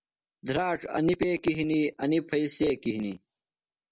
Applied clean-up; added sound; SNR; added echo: none; none; none; none.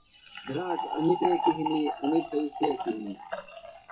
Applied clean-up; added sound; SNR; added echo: classical method WPE with log-MMSE.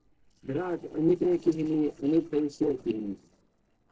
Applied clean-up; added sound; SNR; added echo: neural separator model SepFormer DNS4.